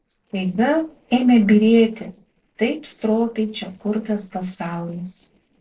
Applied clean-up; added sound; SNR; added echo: neural separator model SepFormer DNS4.